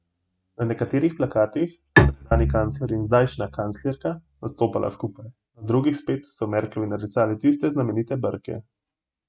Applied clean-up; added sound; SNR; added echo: neural mask model RNNoise.